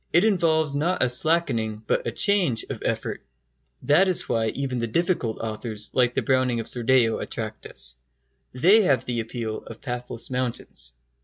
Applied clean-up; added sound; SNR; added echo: none; none; none; none.